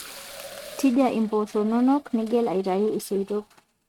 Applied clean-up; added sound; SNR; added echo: neural mask model RNNoise.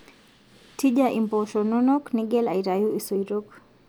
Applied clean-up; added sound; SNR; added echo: none; none; none; none.